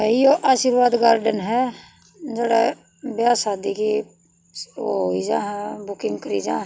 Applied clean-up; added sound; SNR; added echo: none; none; none; none.